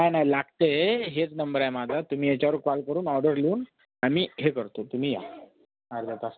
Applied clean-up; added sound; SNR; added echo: none; none; none; none.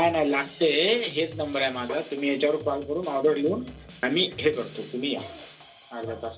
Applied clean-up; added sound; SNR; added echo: none; Drum kit; 18 dB; reverberation time 0.2 s.